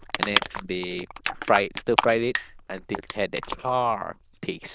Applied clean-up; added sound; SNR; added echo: neural diffusion model UNIVERSE++.